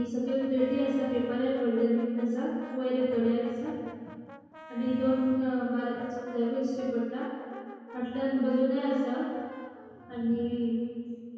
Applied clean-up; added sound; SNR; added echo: none; Brass instrument; 20 dB; reverberation time 2.2 s.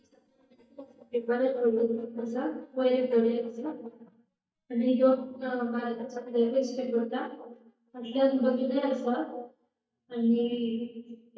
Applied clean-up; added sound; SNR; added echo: neural mask model DeepFilterNet 3.